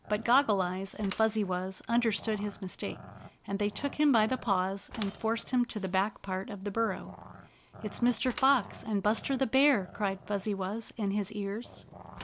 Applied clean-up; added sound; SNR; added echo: none; Mechanisms / Bicycle + Growling; 18 dB; none.